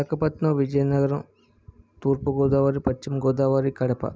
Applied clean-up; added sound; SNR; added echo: none; none; none; none.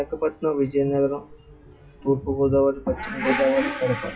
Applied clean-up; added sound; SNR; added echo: classical method WPE with log-MMSE.